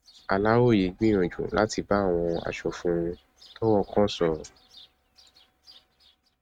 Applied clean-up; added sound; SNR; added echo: neural mask model RNNoise.